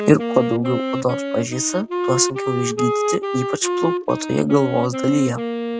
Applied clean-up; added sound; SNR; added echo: none; Wind instrument, woodwind instrument; 3 dB; none.